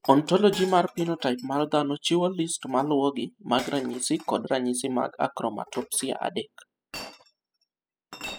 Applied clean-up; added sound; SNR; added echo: classical method spectral subtraction.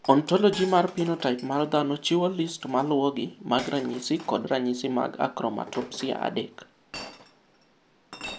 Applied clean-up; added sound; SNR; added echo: none; Chink, clink; 18 dB; none.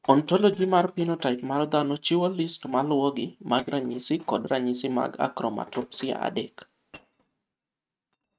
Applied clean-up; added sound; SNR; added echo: neural mask model RNNoise.